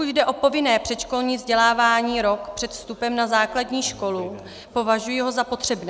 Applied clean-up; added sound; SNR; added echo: none; none; none; none.